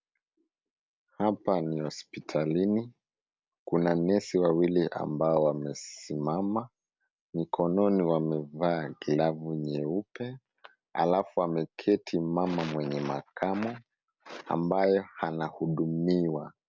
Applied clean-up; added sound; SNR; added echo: none; none; none; none.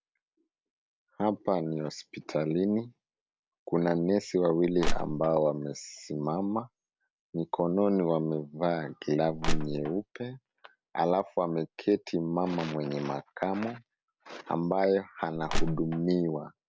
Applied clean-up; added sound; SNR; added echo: none; Crushing; -3 dB; none.